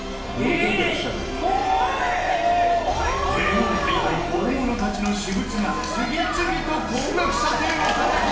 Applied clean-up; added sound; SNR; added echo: none; none; none; reverberation time 0.9 s.